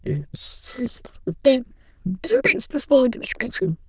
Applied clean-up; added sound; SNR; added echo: neural diffusion model UNIVERSE++.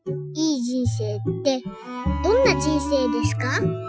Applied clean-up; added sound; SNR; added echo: classical method Wiener filter.